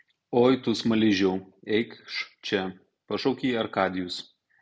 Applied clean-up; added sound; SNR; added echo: none; none; none; none.